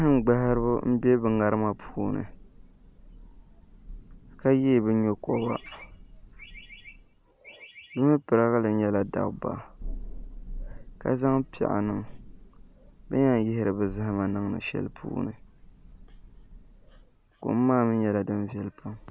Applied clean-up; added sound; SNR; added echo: none; Thunder; 16 dB; none.